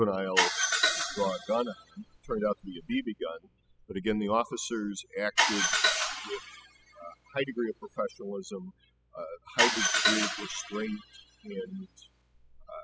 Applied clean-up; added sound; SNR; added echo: classical method spectral subtraction.